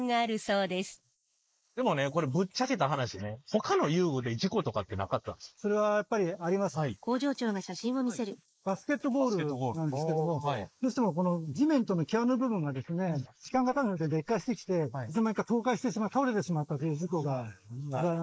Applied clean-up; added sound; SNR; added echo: neural mask model Resemble Enhance denoiser.